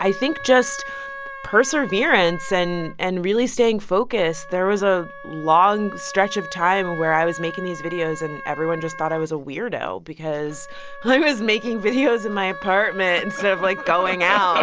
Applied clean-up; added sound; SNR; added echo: none; Wind instrument, woodwind instrument; 14 dB; none.